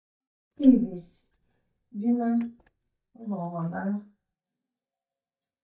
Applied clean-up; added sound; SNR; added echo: neural mask model DeepFilterNet 3.